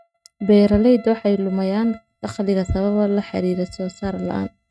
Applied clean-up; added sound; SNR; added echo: neural mask model RNNoise.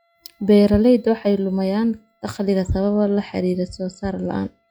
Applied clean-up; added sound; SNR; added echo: classical method log-MMSE.